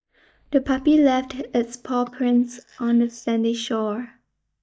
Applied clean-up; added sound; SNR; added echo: neural mask model DeepFilterNet 3.